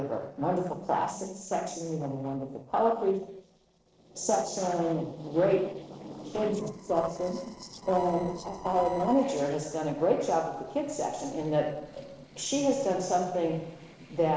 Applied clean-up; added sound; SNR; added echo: neural separator model SepFormer DNS4.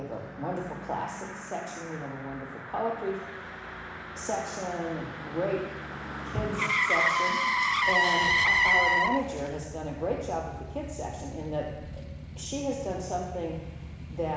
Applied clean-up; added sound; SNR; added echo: none; Motor vehicle (road); -3 dB; reverberation time 1.0 s.